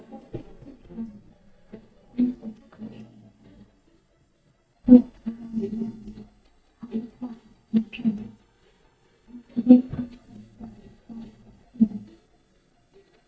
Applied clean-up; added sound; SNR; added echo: neural mask model DeepFilterNet 3.